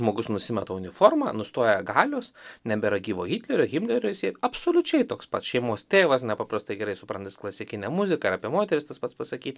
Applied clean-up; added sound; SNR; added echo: none; none; none; none.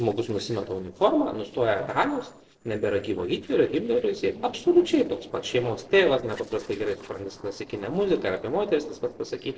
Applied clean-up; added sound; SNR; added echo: neural separator model SepFormer DNS4.